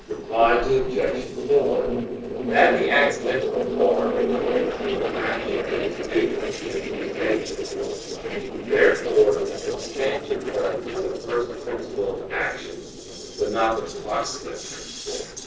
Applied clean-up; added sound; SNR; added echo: neural separator model SepFormer DNS4.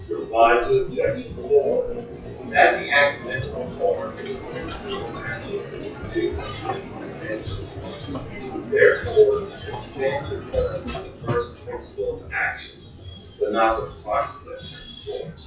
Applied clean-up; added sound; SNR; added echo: classical method WPE with log-MMSE.